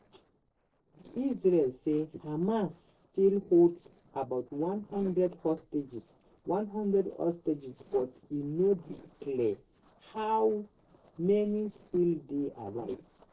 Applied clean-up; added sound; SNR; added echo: neural separator model SepFormer DNS4.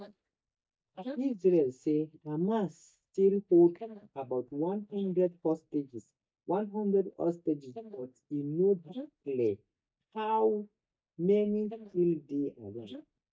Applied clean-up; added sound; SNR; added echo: neural mask model DeepFilterNet 3.